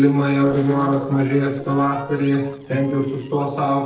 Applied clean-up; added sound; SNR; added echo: neural separator model SepFormer DNS4.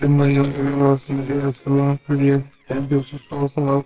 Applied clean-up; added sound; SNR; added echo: neural separator model SepFormer WHAMR!.